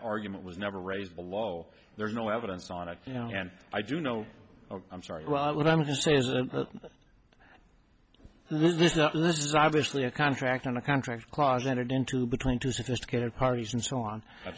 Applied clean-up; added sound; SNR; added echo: none; none; none; none.